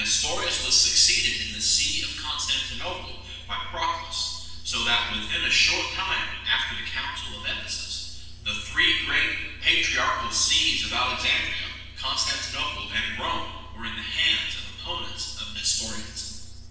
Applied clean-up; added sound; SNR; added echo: none; none; none; reverberation time 1.1 s.